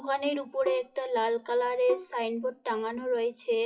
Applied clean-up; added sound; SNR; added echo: classical method WPE with log-MMSE.